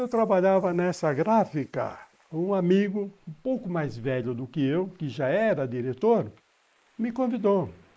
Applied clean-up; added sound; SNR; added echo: neural mask model Resemble Enhance denoiser.